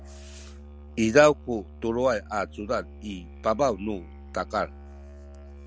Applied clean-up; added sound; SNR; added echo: none; Musical instrument; 16 dB; none.